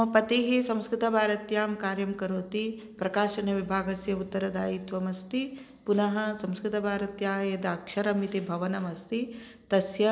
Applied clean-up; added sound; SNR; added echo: none; none; none; none.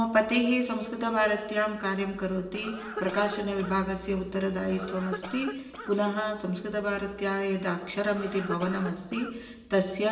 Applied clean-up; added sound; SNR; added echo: none; Cough; 12 dB; reverberation time 1.1 s.